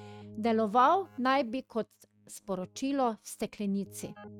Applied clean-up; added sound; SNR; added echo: neural mask model RNNoise.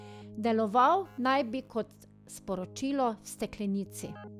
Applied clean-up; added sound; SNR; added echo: none; Keyboard (musical); 19 dB; none.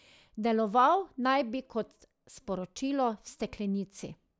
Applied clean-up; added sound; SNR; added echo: none; none; none; none.